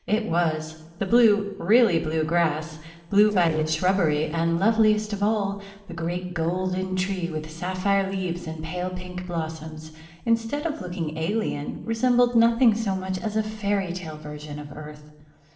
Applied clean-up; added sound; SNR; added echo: neural separator model SepFormer DNS4.